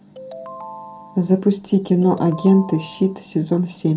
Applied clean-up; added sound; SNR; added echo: none; Ringtone; 18 dB; reverberation time 0.2 s.